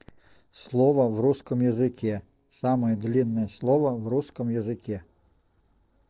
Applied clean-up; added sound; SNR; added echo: neural separator model SepFormer DNS4.